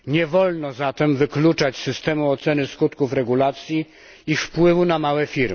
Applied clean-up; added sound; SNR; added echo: none; none; none; none.